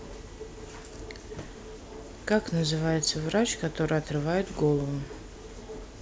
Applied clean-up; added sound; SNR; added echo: none; none; none; none.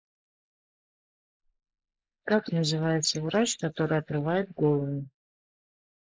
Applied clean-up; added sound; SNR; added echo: neural mask model Resemble Enhance denoiser.